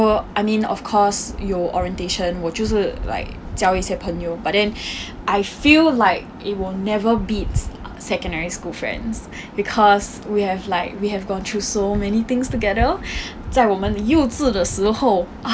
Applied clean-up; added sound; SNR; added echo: none; none; none; none.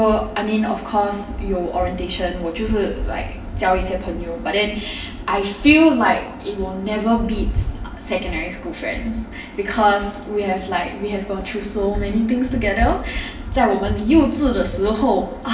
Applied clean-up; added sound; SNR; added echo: none; none; none; reverberation time 0.9 s.